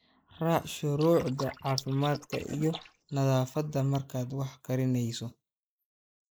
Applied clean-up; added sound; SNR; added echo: neural mask model Resemble Enhance denoiser.